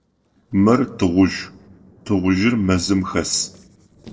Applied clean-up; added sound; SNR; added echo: neural separator model SepFormer DNS4.